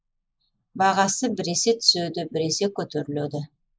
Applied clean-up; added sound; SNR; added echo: neural mask model Resemble Enhance denoiser.